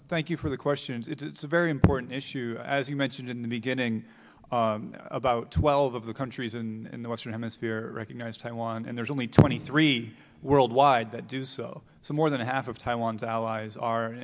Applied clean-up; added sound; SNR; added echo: none; none; none; none.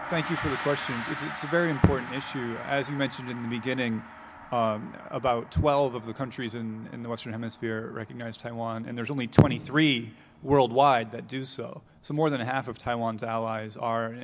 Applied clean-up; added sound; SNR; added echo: none; Gong; 14 dB; none.